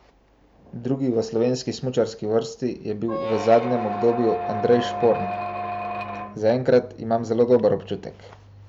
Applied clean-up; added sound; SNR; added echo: none; Squeak; 6 dB; none.